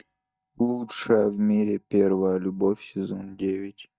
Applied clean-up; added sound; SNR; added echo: neural mask model DeepFilterNet 3.